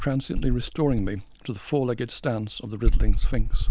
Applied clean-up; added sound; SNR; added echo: none; Insect; -4 dB; none.